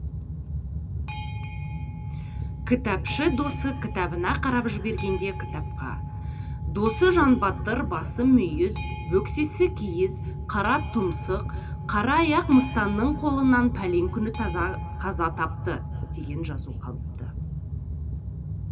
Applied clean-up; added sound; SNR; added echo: none; Boat, Water vehicle; 5 dB; reverberation time 2.7 s.